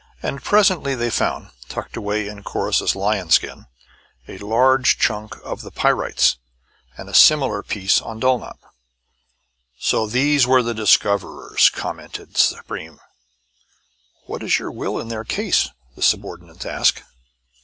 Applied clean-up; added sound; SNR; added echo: none; none; none; none.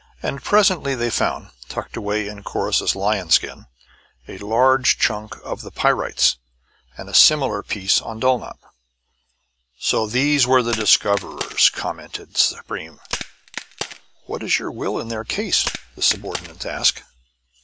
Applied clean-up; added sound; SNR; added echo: none; Crack; 10 dB; none.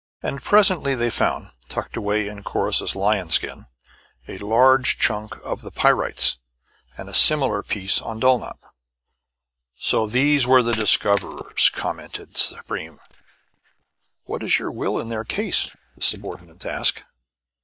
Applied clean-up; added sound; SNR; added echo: neural mask model DeepFilterNet 3.